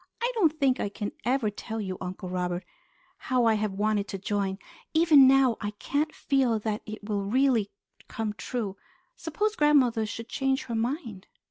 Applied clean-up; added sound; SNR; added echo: none; none; none; none.